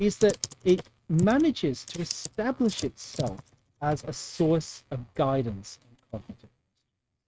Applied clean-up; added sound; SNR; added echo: neural mask model RNNoise.